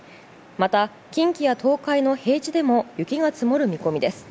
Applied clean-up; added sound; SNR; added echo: none; none; none; none.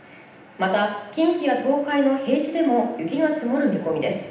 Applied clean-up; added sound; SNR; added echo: none; none; none; reverberation time 0.9 s.